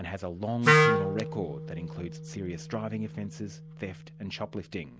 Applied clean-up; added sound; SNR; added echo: none; Wind instrument, woodwind instrument; -5 dB; none.